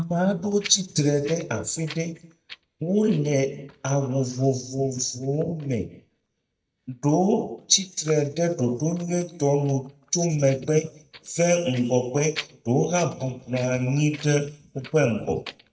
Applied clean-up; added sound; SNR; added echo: neural mask model DeepFilterNet 3.